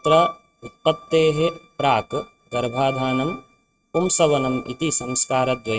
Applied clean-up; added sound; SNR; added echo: neural mask model RNNoise.